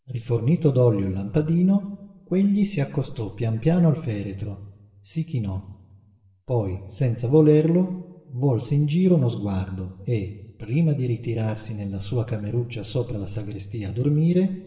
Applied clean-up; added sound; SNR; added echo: none; none; none; reverberation time 1.1 s.